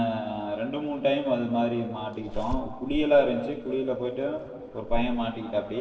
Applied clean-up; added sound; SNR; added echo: neural separator model SepFormer DNS4.